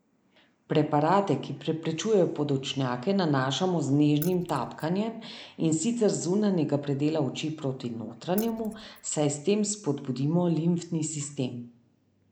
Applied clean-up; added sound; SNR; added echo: neural mask model Resemble Enhance denoiser.